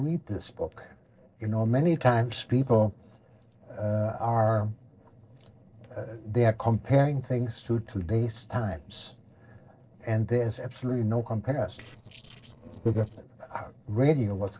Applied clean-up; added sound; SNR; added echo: neural separator model SepFormer DNS4.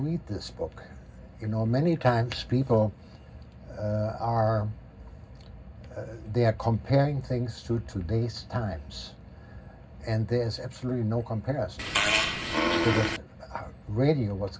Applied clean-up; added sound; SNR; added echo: none; Fart; -3 dB; reverberation time 0.4 s.